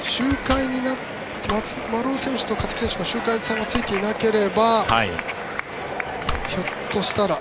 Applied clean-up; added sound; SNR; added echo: none; Domestic sounds, home sounds; 12 dB; none.